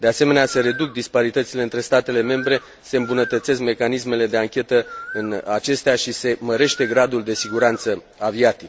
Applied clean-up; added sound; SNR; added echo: none; Bird; 17 dB; none.